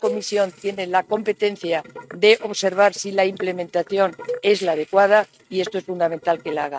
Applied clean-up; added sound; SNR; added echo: neural mask model RNNoise.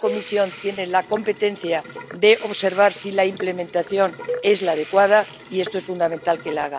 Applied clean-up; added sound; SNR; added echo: none; Cowbell + Sink (filling or washing) / Water tap, faucet; 13 dB; none.